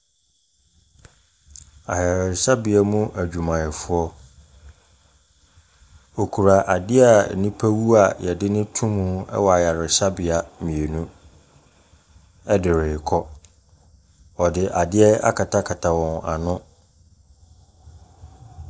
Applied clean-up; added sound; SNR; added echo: none; none; none; none.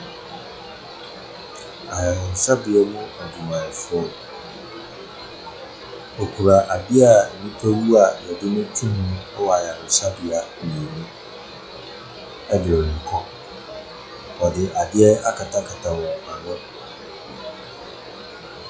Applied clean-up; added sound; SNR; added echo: classical method log-MMSE.